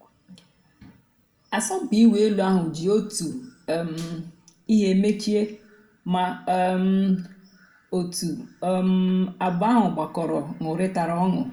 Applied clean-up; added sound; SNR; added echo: none; none; none; reverberation time 0.4 s.